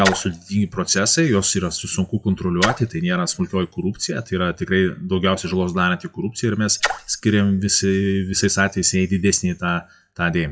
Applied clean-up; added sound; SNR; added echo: classical method WPE with log-MMSE.